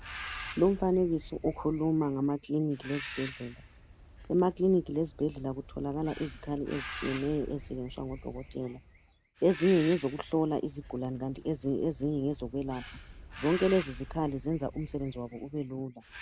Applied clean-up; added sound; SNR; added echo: none; Bird; 14 dB; none.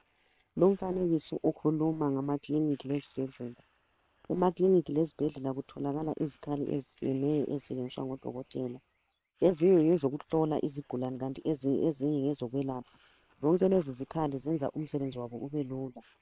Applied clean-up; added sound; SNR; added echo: neural separator model SepFormer WHAM!.